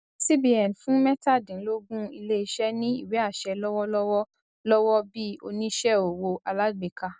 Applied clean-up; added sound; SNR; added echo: none; none; none; none.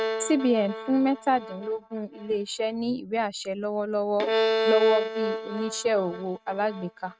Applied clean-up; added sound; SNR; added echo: neural mask model RNNoise.